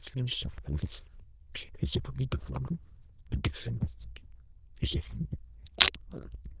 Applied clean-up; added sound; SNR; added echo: neural diffusion model UNIVERSE++.